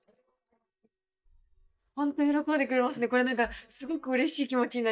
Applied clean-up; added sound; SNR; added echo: neural mask model DeepFilterNet 3.